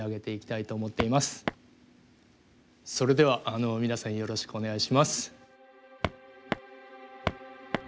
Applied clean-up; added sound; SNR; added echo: none; Walk, footsteps; 3 dB; none.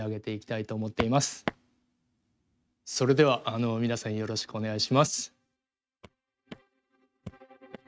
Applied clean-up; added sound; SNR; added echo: neural mask model RNNoise.